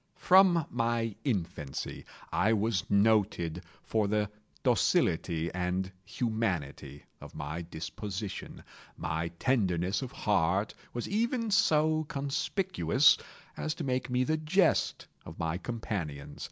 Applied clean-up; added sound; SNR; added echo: none; none; none; none.